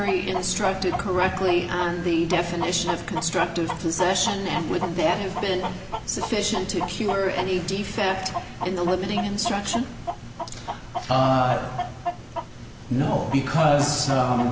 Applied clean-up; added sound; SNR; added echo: none; Chicken, rooster; 9 dB; none.